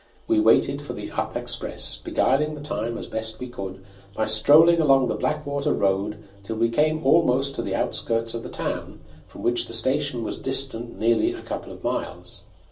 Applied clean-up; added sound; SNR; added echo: none; none; none; reverberation time 0.3 s.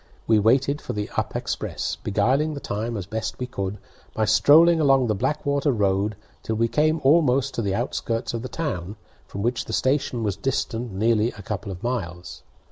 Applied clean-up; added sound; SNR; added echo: none; none; none; none.